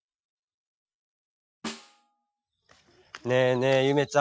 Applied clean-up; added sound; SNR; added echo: classical method Wiener filter.